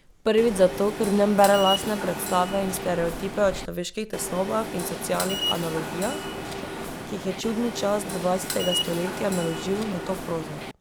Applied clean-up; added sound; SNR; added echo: none; Subway, metro, underground; 6 dB; none.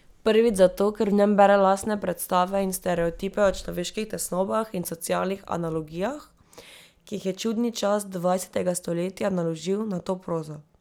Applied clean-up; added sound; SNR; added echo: none; none; none; none.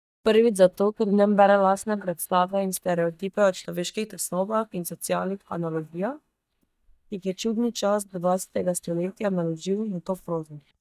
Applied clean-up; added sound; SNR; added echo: neural mask model DeepFilterNet 3.